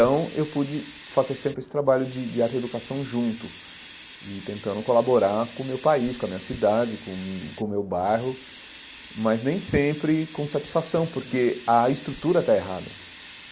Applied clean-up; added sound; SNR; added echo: none; Hiss; 13 dB; none.